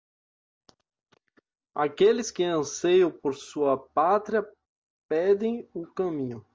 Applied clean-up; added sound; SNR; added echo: none; none; none; none.